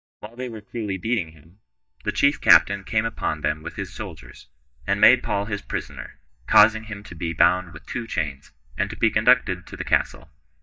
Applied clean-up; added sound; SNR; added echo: neural mask model DeepFilterNet 3.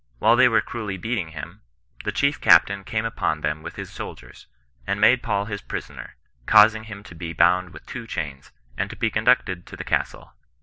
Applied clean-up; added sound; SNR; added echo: none; none; none; none.